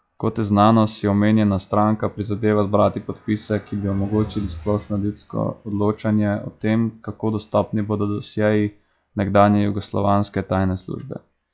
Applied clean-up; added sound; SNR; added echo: classical method log-MMSE.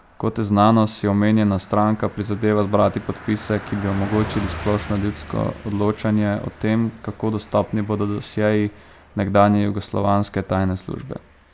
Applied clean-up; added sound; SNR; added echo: none; Car passing by; 17 dB; none.